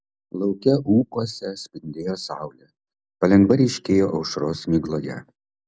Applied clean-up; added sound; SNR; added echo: none; none; none; none.